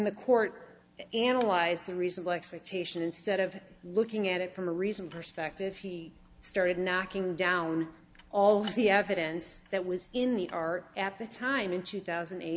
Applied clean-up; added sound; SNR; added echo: none; none; none; none.